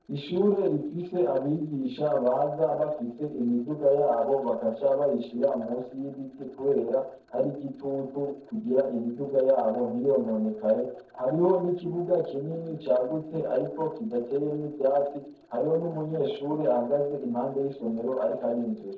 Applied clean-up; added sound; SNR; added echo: neural separator model SepFormer DNS4.